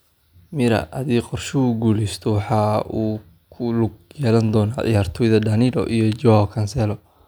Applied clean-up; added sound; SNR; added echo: none; none; none; none.